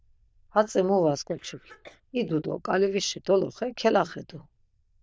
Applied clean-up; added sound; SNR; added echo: neural diffusion model UNIVERSE++.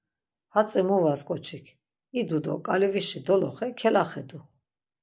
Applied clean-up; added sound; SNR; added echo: none; none; none; none.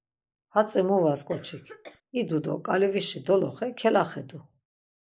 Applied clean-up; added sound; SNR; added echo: neural mask model Resemble Enhance denoiser.